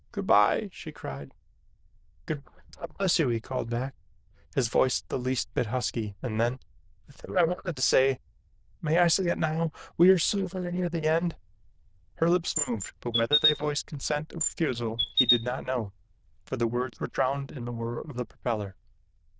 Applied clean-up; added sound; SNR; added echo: neural diffusion model UNIVERSE++.